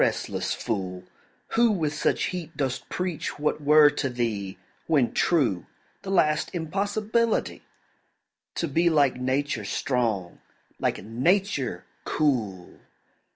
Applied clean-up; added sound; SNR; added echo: none; none; none; none.